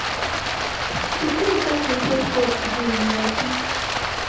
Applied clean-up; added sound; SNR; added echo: none; Stream; -1 dB; reverberation time 0.8 s.